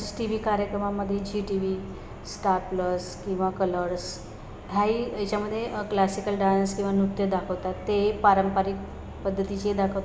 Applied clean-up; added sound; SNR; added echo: none; none; none; none.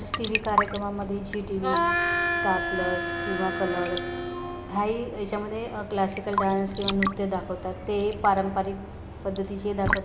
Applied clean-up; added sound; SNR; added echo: none; Raindrop / Drip / Trickle, dribble + Harmonica; 1 dB; none.